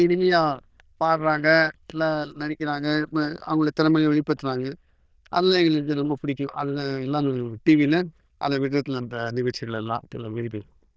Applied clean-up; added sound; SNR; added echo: neural diffusion model UNIVERSE++.